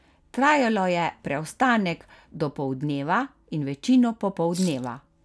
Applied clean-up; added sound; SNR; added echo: none; Rattle (instrument); 16 dB; none.